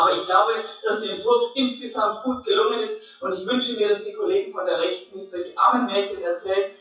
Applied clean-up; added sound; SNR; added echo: classical method WPE with log-MMSE.